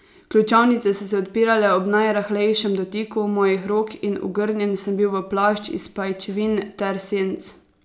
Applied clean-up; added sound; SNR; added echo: none; none; none; none.